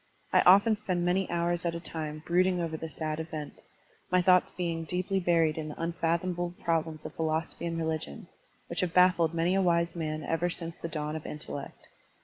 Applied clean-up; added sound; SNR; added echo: none; none; none; none.